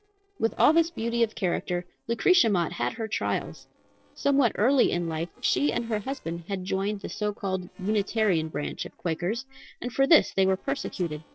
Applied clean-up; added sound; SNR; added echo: neural separator model SepFormer DNS4.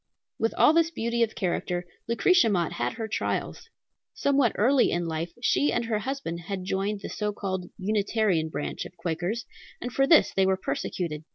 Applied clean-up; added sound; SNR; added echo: none; none; none; none.